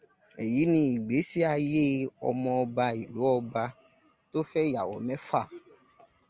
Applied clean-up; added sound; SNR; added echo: none; none; none; none.